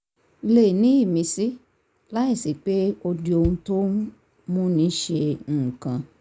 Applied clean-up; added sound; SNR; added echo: none; Bass drum; 15 dB; none.